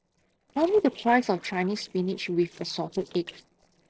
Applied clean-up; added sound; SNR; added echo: neural separator model SepFormer DNS4.